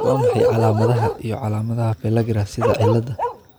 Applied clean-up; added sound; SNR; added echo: none; Bark; 3 dB; none.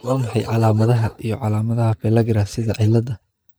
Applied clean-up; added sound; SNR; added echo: neural mask model DeepFilterNet 3.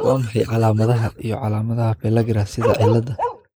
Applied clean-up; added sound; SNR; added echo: neural mask model Resemble Enhance denoiser.